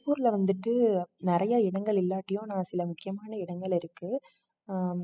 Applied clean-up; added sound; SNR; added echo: classical method spectral subtraction.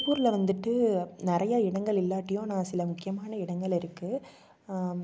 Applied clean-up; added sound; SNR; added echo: none; Bicycle bell; 20 dB; none.